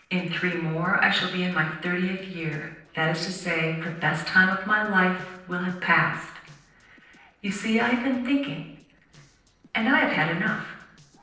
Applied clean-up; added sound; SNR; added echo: neural separator model SepFormer DNS4.